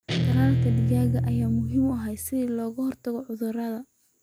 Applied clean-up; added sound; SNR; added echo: none; Guitar; -2 dB; none.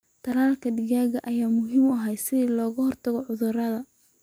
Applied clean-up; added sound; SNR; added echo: none; none; none; none.